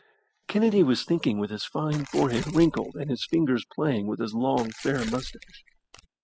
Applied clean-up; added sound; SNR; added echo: classical method spectral subtraction.